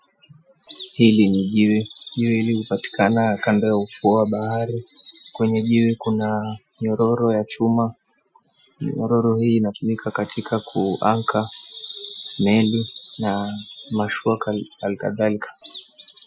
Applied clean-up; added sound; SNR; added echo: classical method Wiener filter.